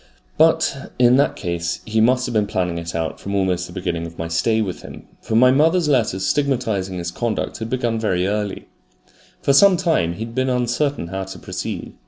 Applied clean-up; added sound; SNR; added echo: none; none; none; none.